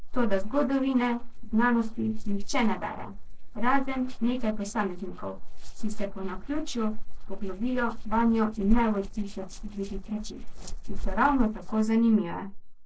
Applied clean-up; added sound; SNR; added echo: neural separator model SepFormer DNS4.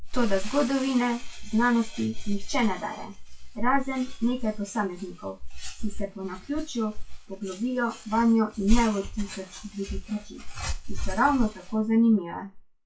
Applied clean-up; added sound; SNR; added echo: classical method WPE with log-MMSE.